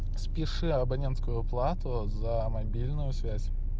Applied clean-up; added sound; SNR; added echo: none; none; none; none.